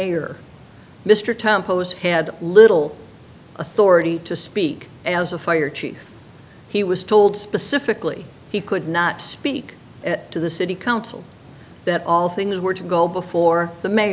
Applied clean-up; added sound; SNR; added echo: none; none; none; none.